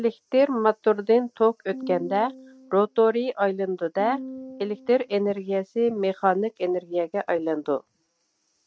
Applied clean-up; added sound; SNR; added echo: neural mask model RNNoise.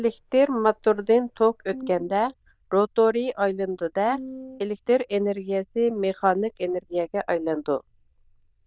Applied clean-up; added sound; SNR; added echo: neural diffusion model UNIVERSE++.